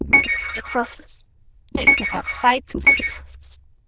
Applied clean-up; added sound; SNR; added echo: neural diffusion model UNIVERSE++.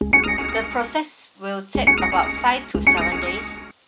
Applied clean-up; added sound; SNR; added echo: none; Organ; -5 dB; none.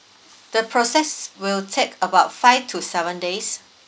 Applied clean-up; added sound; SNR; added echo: none; none; none; none.